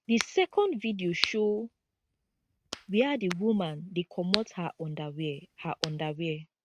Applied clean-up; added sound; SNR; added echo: neural mask model RNNoise.